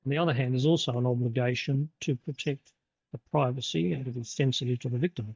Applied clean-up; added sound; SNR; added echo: neural mask model DeepFilterNet 3.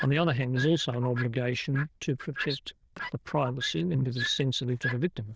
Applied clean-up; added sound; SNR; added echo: neural diffusion model UNIVERSE++.